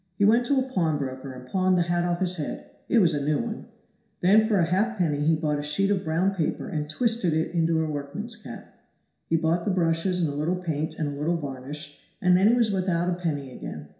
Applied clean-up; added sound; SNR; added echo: none; none; none; reverberation time 0.7 s.